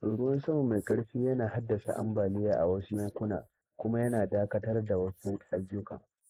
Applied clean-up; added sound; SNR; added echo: neural mask model Resemble Enhance denoiser.